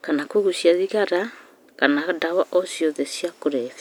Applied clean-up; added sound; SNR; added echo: none; none; none; none.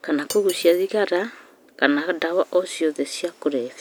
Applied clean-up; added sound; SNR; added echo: none; Cutlery, silverware; 18 dB; none.